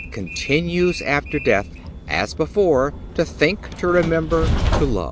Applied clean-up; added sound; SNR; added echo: none; Train; 6 dB; none.